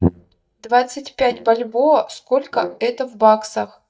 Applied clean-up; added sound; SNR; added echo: neural mask model DeepFilterNet 3.